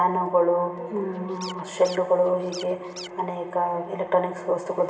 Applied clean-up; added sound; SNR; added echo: none; Scratching (performance technique); 17 dB; reverberation time 2.1 s.